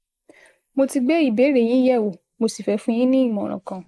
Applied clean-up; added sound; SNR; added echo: neural mask model Resemble Enhance denoiser.